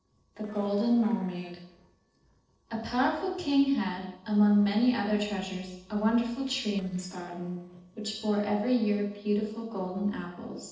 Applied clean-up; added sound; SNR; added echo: neural separator model SepFormer DNS4.